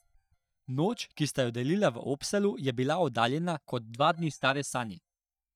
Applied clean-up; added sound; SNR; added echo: neural mask model DeepFilterNet 3.